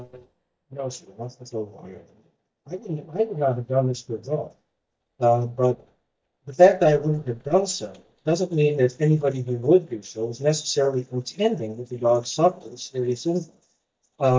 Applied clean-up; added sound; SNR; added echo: neural mask model DeepFilterNet 3.